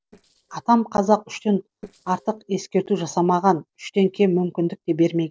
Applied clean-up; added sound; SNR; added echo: neural separator model SepFormer DNS4.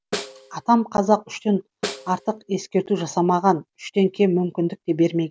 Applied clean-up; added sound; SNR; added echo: none; Snare drum; 14 dB; none.